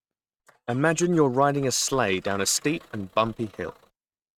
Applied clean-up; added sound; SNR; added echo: neural mask model RNNoise.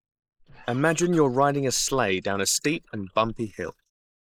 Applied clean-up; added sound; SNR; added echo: neural mask model Resemble Enhance denoiser.